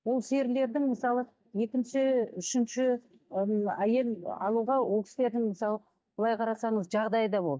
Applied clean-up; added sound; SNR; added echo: neural mask model DeepFilterNet 3.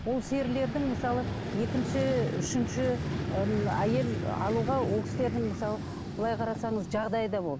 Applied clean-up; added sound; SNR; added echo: none; Vehicle; 3 dB; none.